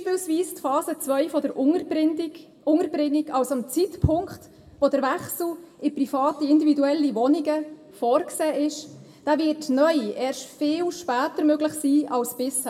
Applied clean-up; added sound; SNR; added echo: none; none; none; reverberation time 0.6 s.